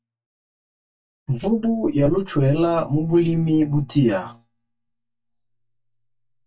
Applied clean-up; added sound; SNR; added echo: neural mask model DeepFilterNet 3.